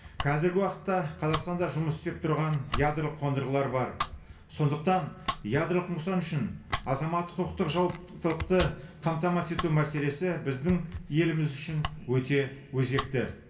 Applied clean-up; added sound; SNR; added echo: none; Domestic sounds, home sounds; 11 dB; reverberation time 0.3 s.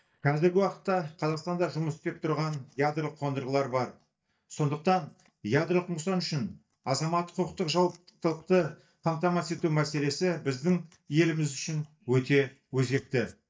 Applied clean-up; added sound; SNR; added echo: neural mask model DeepFilterNet 3.